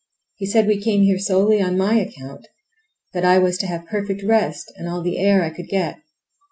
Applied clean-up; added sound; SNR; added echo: none; none; none; none.